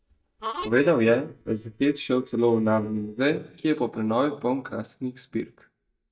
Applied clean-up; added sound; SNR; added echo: neural mask model DeepFilterNet 3.